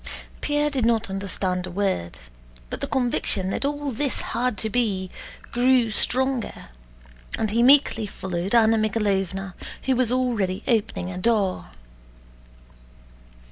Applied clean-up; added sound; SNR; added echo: none; none; none; none.